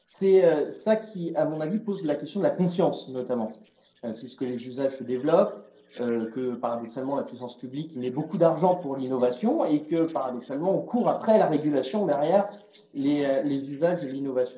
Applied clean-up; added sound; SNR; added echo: neural separator model SepFormer DNS4.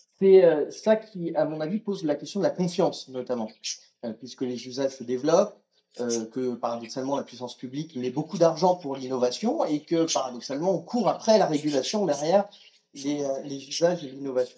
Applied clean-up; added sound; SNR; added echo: neural mask model DeepFilterNet 3.